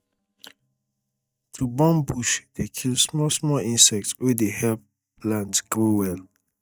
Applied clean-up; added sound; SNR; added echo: neural mask model DeepFilterNet 3.